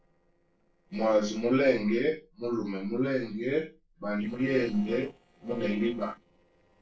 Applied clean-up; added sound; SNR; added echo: neural separator model SepFormer DNS4.